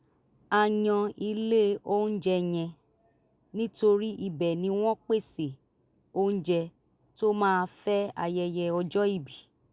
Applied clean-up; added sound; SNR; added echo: none; none; none; none.